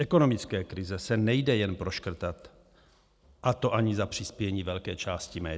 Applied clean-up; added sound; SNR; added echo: none; none; none; none.